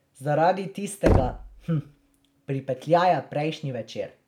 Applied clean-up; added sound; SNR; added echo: none; Knock; 2 dB; none.